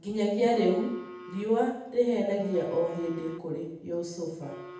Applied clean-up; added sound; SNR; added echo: none; Telephone; 18 dB; reverberation time 0.8 s.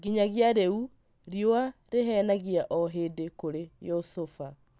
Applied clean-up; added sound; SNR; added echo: none; none; none; none.